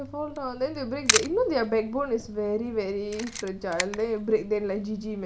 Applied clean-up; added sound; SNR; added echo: none; Camera; 6 dB; none.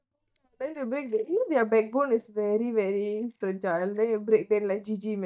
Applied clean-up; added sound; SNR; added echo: neural mask model DeepFilterNet 3.